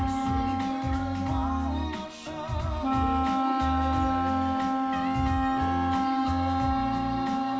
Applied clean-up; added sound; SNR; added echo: none; Wind instrument, woodwind instrument; -4 dB; reverberation time 0.3 s.